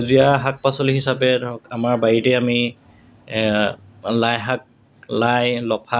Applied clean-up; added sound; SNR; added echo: none; none; none; none.